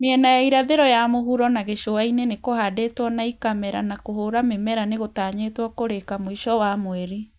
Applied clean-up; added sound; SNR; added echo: none; none; none; none.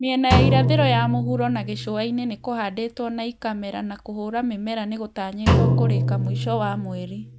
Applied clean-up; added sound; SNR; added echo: none; Drum; -1 dB; none.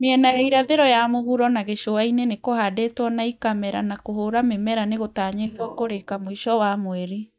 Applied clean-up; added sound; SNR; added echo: neural mask model DeepFilterNet 3.